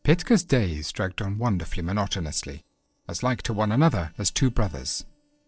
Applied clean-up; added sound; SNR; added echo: neural separator model SepFormer DNS4.